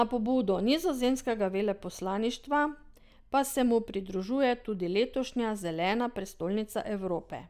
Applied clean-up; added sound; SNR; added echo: none; none; none; none.